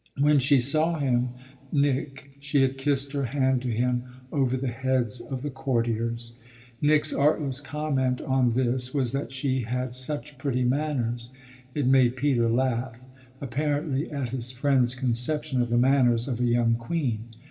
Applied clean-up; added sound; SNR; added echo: none; none; none; reverberation time 2.9 s.